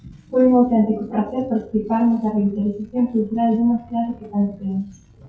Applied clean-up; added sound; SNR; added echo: classical method WPE with log-MMSE.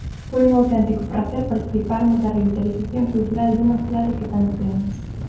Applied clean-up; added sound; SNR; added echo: none; Engine starting; 9 dB; reverberation time 0.7 s.